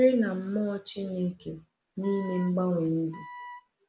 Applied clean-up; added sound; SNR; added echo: none; Wind instrument, woodwind instrument; 16 dB; none.